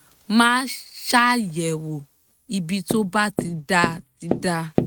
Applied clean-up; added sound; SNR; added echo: neural mask model RNNoise.